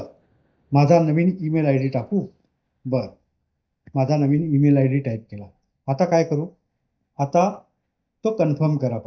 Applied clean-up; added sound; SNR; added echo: neural mask model DeepFilterNet 3.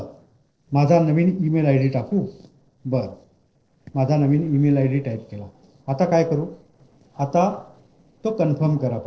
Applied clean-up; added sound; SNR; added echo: neural separator model SepFormer DNS4.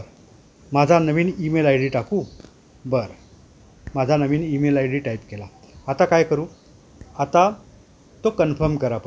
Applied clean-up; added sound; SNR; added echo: none; none; none; none.